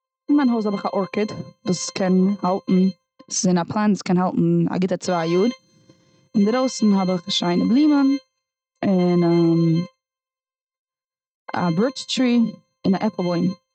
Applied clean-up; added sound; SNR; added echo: neural mask model RNNoise.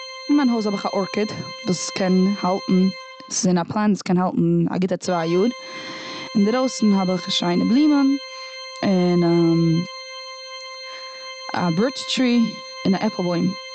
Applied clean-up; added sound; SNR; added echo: none; Organ; 15 dB; none.